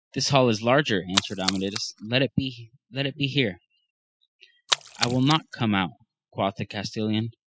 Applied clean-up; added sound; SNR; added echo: classical method spectral subtraction.